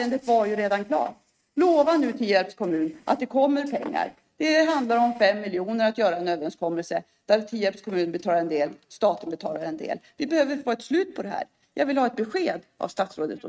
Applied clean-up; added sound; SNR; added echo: neural mask model RNNoise.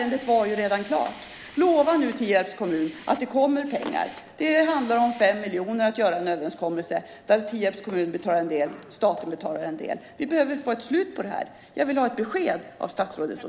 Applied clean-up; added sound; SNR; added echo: none; Hiss; 19 dB; none.